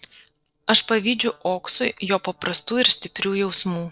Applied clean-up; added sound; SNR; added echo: neural separator model SepFormer DNS4.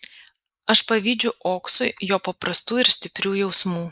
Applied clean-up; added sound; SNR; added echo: neural mask model Resemble Enhance denoiser.